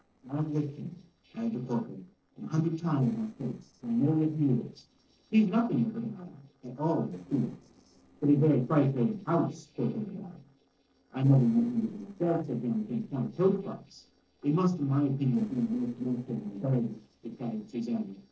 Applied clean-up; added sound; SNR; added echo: neural separator model SepFormer DNS4.